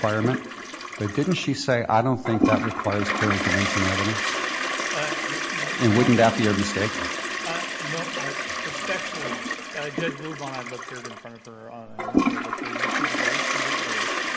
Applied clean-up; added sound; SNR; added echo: none; Toilet flush; 1 dB; none.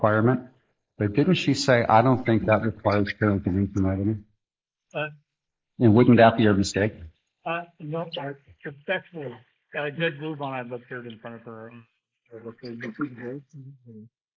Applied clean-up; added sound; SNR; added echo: neural mask model Resemble Enhance denoiser.